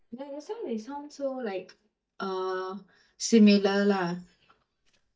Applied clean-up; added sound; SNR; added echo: neural mask model DeepFilterNet 3.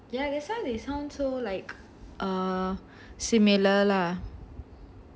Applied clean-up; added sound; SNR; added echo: none; none; none; none.